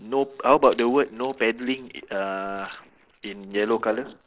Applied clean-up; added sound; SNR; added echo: neural separator model SepFormer DNS4.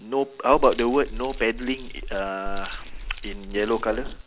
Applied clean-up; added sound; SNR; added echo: none; Keys jangling; 7 dB; none.